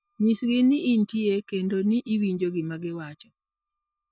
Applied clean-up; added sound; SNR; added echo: neural mask model DeepFilterNet 3.